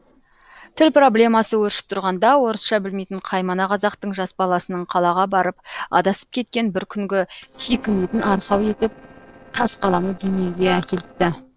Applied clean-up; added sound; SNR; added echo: neural separator model SepFormer DNS4.